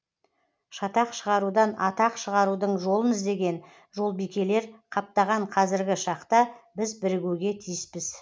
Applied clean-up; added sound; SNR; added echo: none; none; none; none.